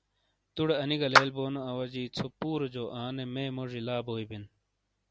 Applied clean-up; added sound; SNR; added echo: none; Clapping; -4 dB; none.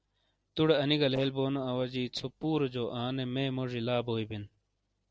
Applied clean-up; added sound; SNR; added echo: neural separator model SepFormer DNS4.